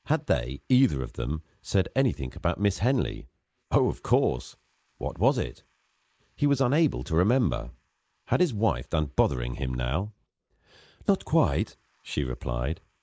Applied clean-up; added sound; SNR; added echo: neural mask model Resemble Enhance denoiser.